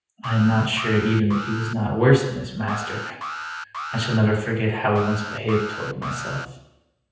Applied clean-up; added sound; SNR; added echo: none; Alarm; 10 dB; reverberation time 0.9 s.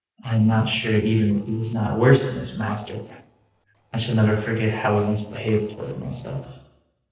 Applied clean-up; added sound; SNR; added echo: neural separator model SepFormer DNS4.